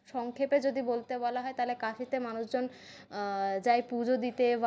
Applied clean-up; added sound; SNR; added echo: none; none; none; none.